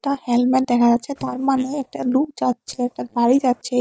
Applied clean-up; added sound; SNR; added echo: neural mask model DeepFilterNet 3.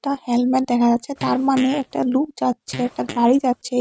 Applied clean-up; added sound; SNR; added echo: neural mask model RNNoise.